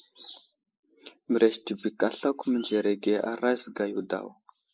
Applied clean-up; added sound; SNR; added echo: neural mask model Resemble Enhance denoiser.